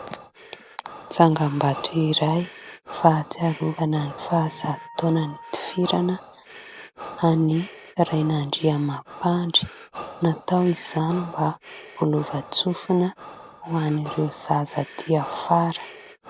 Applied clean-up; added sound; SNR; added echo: none; Breathing + Wind instrument, woodwind instrument; 17 dB; none.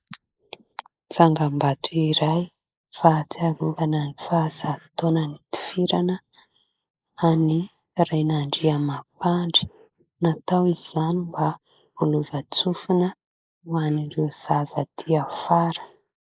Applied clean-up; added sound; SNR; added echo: neural mask model Resemble Enhance denoiser.